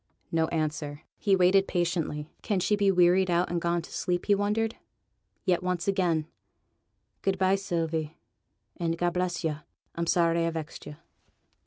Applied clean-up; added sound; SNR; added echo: none; none; none; none.